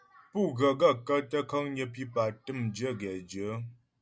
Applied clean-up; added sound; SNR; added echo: none; none; none; none.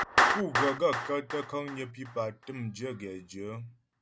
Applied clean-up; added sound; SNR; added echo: none; Clapping; -1 dB; none.